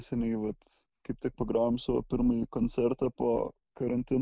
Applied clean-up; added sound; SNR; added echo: none; none; none; none.